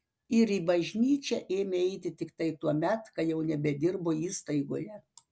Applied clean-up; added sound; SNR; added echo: none; none; none; none.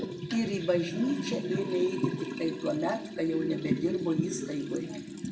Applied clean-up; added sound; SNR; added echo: none; Liquid; 3 dB; reverberation time 0.6 s.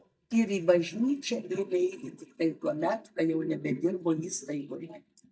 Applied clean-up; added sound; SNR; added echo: neural mask model DeepFilterNet 3.